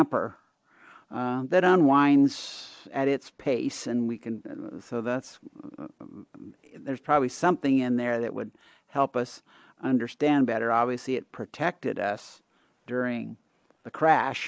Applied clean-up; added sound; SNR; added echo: neural mask model Resemble Enhance denoiser.